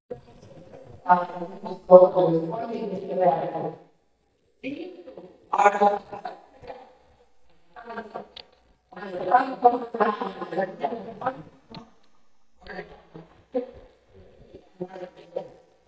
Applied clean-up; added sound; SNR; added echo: neural mask model DeepFilterNet 3.